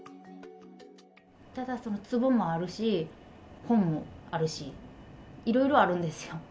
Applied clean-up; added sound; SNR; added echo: none; none; none; none.